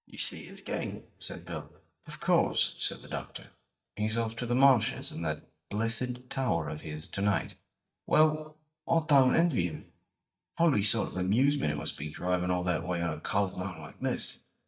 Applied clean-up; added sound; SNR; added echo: neural mask model DeepFilterNet 3.